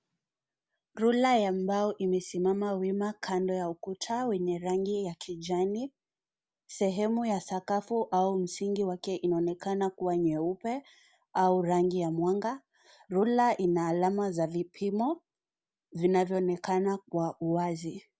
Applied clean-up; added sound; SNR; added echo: none; none; none; none.